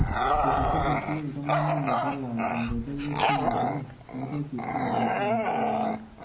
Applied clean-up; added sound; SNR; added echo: none; Bark / Growling; -5 dB; reverberation time 0.5 s.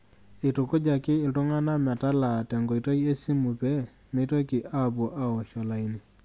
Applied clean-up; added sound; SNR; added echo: none; none; none; none.